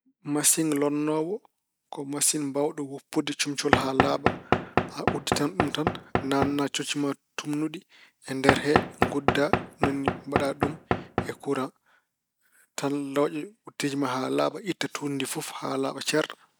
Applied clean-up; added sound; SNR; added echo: none; Knock / Wood; -1 dB; none.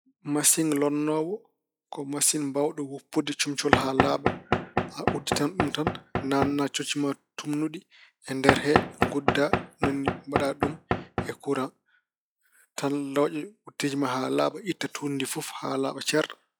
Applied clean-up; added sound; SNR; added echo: classical method log-MMSE.